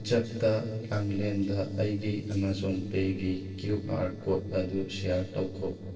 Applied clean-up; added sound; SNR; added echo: neural separator model SepFormer DNS4.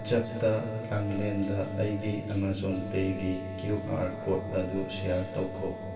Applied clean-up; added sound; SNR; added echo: none; Wind instrument, woodwind instrument; 11 dB; reverberation time 2.6 s.